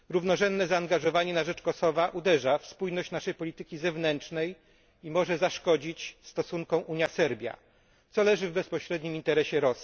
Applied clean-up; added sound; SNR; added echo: none; none; none; none.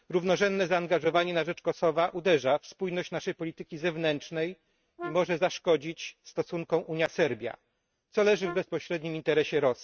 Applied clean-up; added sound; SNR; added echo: neural mask model RNNoise.